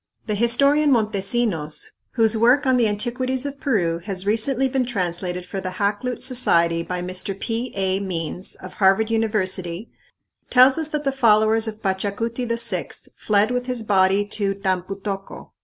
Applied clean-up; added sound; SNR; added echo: none; none; none; none.